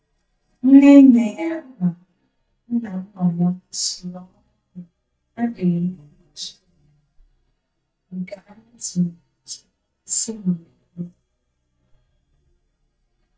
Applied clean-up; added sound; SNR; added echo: neural mask model DeepFilterNet 3.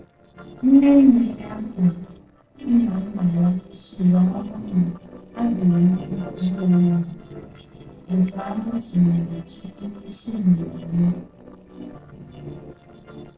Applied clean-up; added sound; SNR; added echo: neural separator model SepFormer DNS4.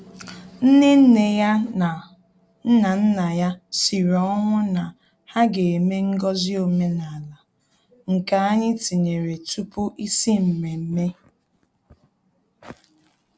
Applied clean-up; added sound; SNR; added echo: none; none; none; none.